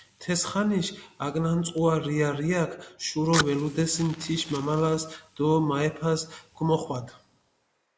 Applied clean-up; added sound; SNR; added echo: neural mask model Resemble Enhance denoiser.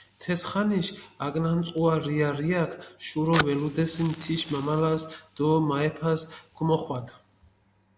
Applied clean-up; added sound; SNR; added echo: none; Fire; 13 dB; none.